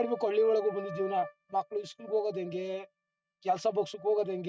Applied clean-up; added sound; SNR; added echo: neural mask model RNNoise.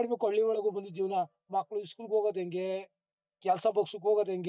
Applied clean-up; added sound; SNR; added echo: neural mask model DeepFilterNet 3.